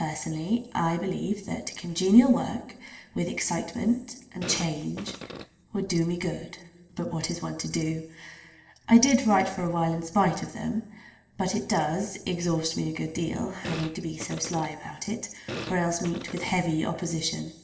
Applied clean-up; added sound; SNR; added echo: neural separator model SepFormer DNS4.